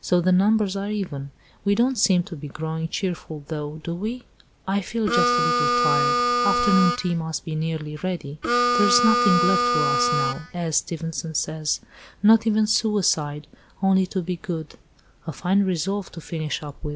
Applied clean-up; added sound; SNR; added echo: none; Harmonica; -3 dB; none.